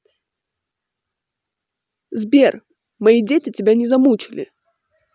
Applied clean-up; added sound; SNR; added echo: none; none; none; none.